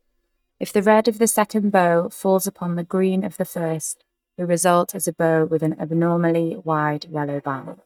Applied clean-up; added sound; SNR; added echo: neural mask model DeepFilterNet 3.